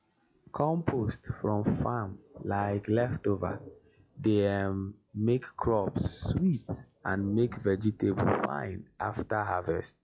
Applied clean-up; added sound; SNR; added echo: classical method log-MMSE.